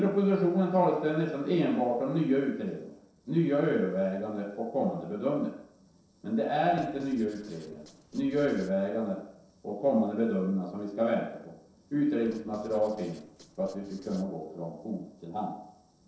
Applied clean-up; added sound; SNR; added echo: neural separator model SepFormer DNS4.